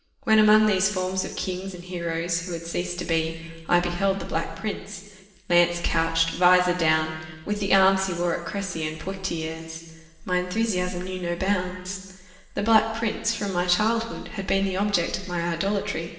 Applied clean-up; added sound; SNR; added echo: none; none; none; reverberation time 1.3 s.